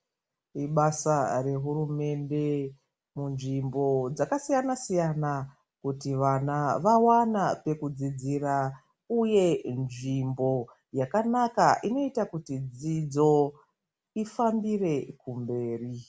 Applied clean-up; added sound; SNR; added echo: none; none; none; none.